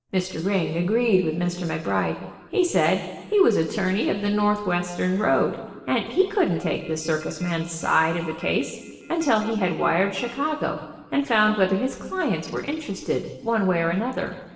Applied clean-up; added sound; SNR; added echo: neural separator model SepFormer DNS4.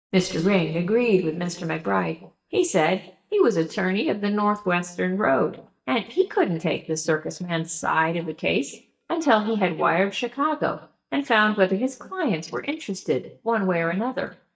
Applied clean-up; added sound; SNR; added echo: neural mask model DeepFilterNet 3.